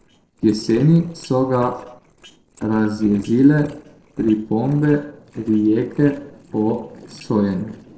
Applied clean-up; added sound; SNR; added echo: neural separator model SepFormer DNS4.